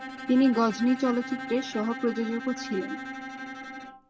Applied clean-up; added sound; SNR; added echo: none; Bowed string instrument; 10 dB; none.